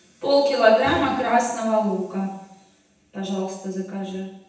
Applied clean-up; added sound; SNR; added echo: none; none; none; reverberation time 0.8 s.